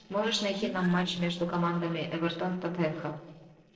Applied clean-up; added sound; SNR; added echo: neural separator model SepFormer DNS4.